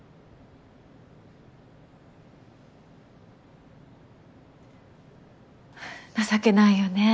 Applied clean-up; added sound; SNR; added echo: none; none; none; none.